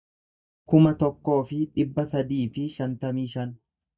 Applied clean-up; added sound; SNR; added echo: neural mask model DeepFilterNet 3.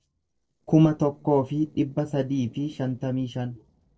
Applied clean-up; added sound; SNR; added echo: neural separator model SepFormer DNS4.